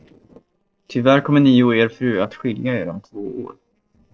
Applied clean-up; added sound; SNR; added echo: neural separator model SepFormer DNS4.